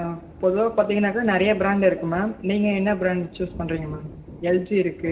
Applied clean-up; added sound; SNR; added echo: none; Thunder; 19 dB; reverberation time 0.9 s.